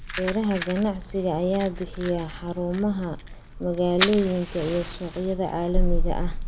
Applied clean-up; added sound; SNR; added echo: none; Fire; 2 dB; none.